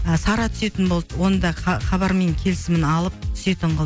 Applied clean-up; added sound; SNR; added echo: none; none; none; none.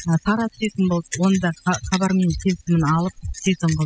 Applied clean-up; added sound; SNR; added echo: classical method spectral subtraction.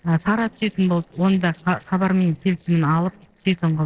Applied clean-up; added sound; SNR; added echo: neural separator model SepFormer DNS4.